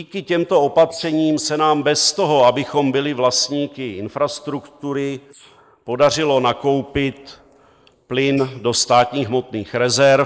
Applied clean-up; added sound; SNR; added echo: neural mask model Resemble Enhance denoiser.